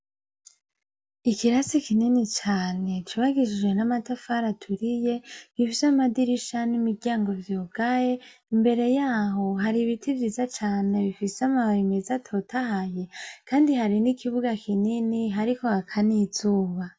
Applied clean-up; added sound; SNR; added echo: none; none; none; none.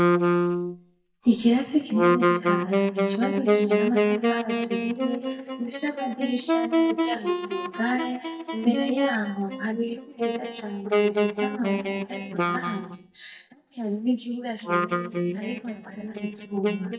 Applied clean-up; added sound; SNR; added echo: neural mask model DeepFilterNet 3.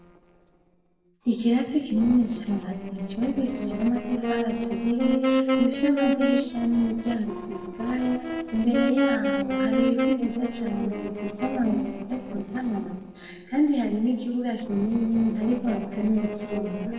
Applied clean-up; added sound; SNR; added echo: neural separator model SepFormer DNS4.